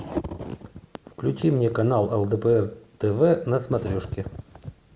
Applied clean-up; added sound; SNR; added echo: none; none; none; none.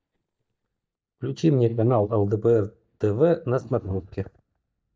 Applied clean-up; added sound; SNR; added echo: neural mask model DeepFilterNet 3.